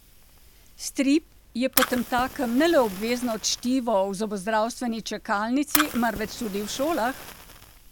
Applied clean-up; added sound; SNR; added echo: none; Fire; 9 dB; none.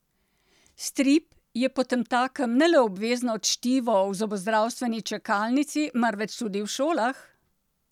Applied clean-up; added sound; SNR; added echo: none; none; none; none.